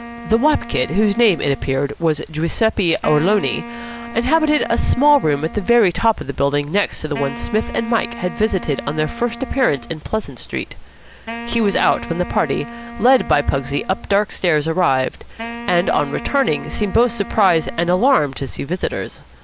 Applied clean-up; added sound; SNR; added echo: none; Wind instrument, woodwind instrument; 14 dB; none.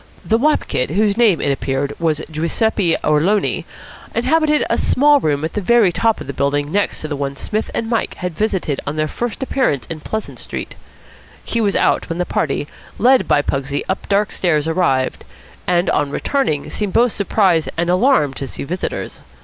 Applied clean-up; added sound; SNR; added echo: none; none; none; none.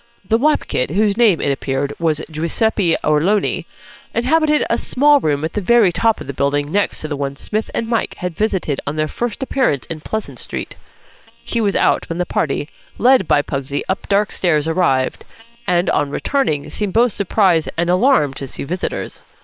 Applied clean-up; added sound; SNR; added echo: neural separator model SepFormer WHAM!.